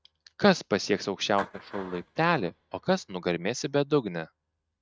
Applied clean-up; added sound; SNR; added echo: neural mask model RNNoise.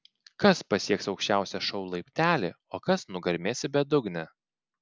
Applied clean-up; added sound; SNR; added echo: none; none; none; none.